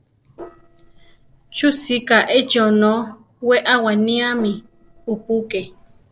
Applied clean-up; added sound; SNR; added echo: neural separator model SepFormer DNS4.